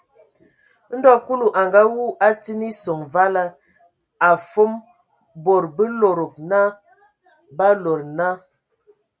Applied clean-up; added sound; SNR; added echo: none; none; none; none.